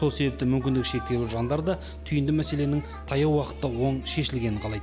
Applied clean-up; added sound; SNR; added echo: none; Musical instrument; 13 dB; none.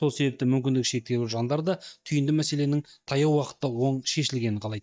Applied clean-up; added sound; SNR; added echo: neural mask model DeepFilterNet 3.